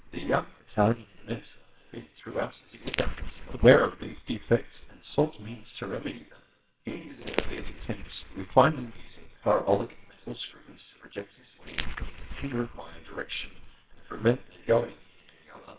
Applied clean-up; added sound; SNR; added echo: neural separator model SepFormer WHAMR!.